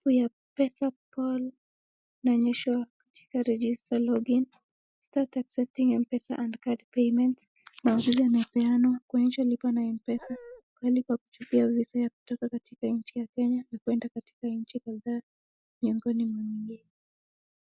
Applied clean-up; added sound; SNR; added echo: neural mask model Resemble Enhance denoiser.